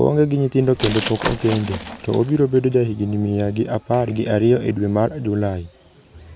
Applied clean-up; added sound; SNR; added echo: none; Glass; 11 dB; none.